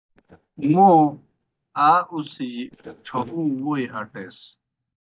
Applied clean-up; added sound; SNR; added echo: neural mask model DeepFilterNet 3.